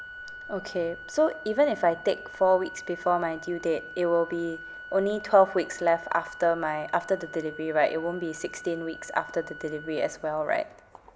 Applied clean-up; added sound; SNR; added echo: none; Organ; 15 dB; none.